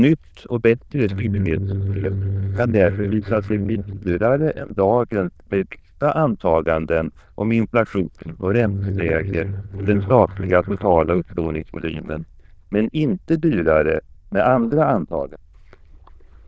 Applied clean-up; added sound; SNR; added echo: neural diffusion model UNIVERSE++.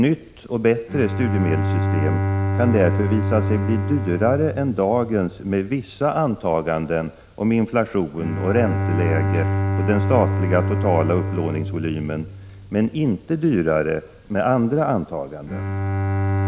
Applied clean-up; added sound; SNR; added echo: none; Bowed string instrument; 2 dB; none.